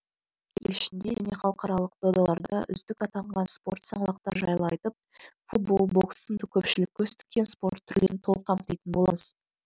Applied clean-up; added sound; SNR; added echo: none; none; none; none.